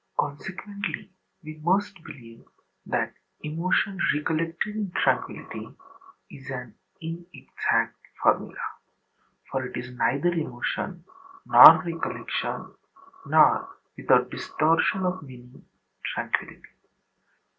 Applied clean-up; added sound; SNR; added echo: none; none; none; none.